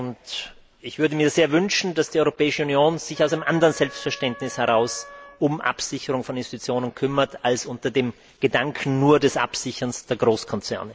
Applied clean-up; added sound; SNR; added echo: none; Wind instrument, woodwind instrument; 19 dB; none.